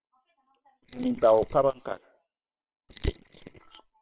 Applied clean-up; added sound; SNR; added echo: neural separator model SepFormer WHAM!.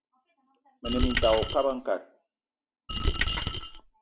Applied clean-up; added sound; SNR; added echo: none; Coin (dropping); -2 dB; none.